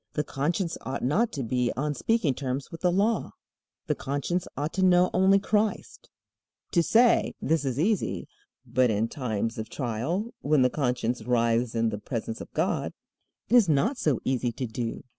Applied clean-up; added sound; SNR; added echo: none; none; none; none.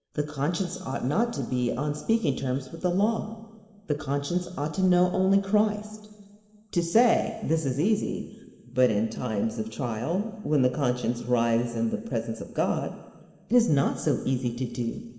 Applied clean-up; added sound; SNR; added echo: none; none; none; reverberation time 1.7 s.